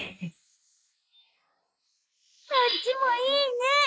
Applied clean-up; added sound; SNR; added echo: neural mask model Resemble Enhance denoiser.